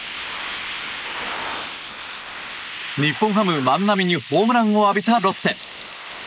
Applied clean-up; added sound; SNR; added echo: neural mask model Resemble Enhance denoiser.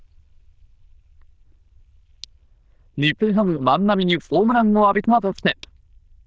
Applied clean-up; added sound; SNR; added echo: neural diffusion model UNIVERSE++.